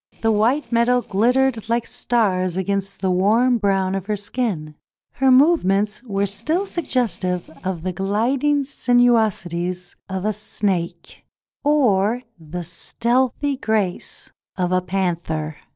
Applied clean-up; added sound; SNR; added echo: neural separator model SepFormer DNS4.